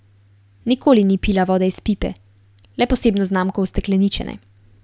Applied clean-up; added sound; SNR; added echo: none; none; none; none.